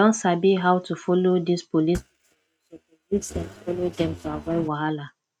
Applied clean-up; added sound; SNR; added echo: neural mask model RNNoise.